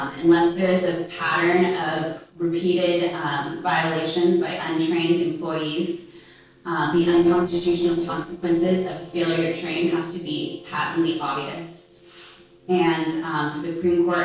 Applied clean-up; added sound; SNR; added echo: neural separator model SepFormer DNS4.